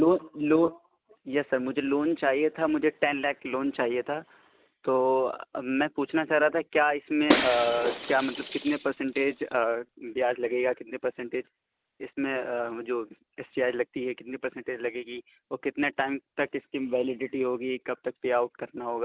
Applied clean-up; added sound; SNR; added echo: none; Shatter; 3 dB; none.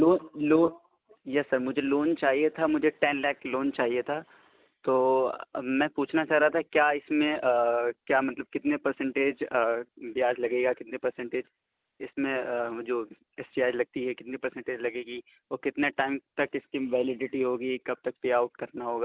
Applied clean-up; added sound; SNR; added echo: none; none; none; none.